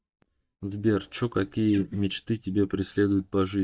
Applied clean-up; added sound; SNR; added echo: neural mask model DeepFilterNet 3.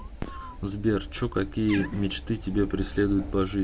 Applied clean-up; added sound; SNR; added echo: none; Fireworks + Cat; 17 dB; none.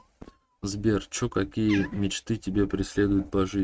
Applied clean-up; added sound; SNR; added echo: neural mask model RNNoise.